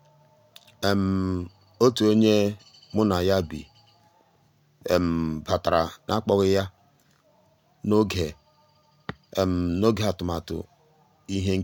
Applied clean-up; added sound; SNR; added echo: none; none; none; none.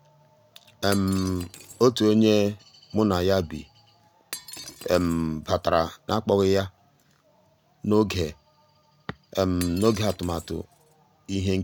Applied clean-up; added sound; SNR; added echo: none; Shatter; 18 dB; none.